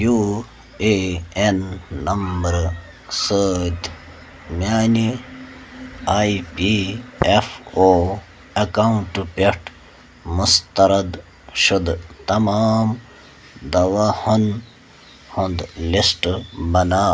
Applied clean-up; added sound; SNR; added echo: none; Tap; 13 dB; none.